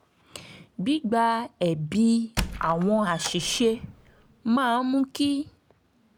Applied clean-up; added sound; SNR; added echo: none; Squeak; 10 dB; none.